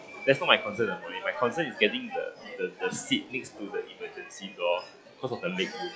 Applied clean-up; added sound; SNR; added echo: classical method log-MMSE.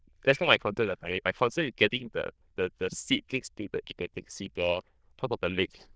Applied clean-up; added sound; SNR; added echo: neural diffusion model UNIVERSE++.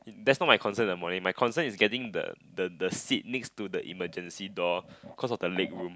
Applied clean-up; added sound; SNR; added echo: none; none; none; none.